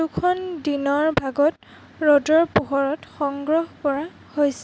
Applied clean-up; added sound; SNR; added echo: none; none; none; none.